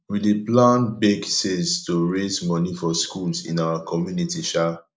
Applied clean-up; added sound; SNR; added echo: neural mask model Resemble Enhance denoiser.